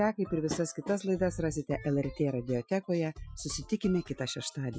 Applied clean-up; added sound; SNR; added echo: classical method Wiener filter.